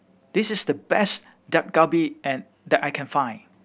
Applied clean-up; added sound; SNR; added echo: none; none; none; none.